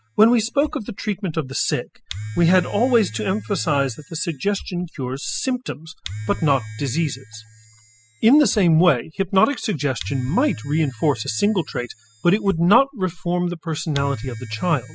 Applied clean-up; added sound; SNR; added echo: classical method spectral subtraction.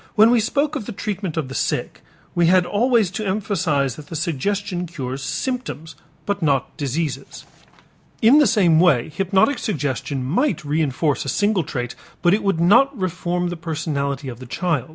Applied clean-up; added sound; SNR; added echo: none; none; none; none.